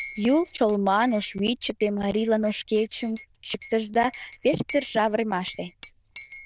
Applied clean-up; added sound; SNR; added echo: neural diffusion model UNIVERSE++.